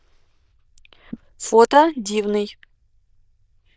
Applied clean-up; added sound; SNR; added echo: neural diffusion model UNIVERSE++.